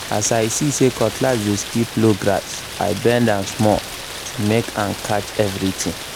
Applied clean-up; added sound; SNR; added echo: none; Rain; 11 dB; none.